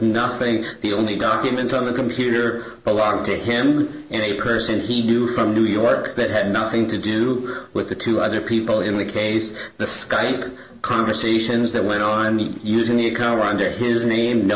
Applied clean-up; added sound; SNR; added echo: none; none; none; none.